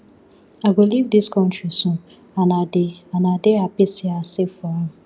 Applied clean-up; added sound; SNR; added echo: none; none; none; none.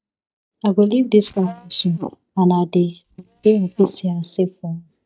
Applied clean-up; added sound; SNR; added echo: neural mask model DeepFilterNet 3.